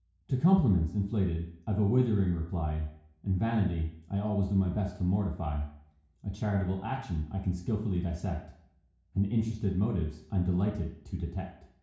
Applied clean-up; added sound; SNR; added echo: none; none; none; reverberation time 0.6 s.